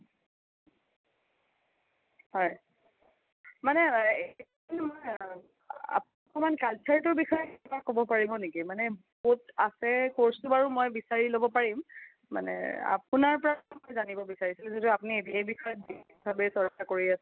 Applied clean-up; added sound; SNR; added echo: none; none; none; none.